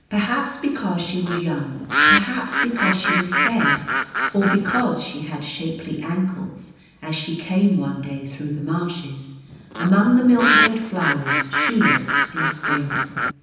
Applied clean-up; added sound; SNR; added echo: none; Bird; -1 dB; reverberation time 0.9 s.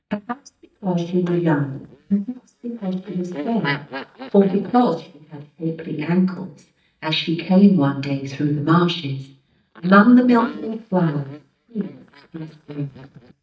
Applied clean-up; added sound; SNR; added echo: neural mask model DeepFilterNet 3.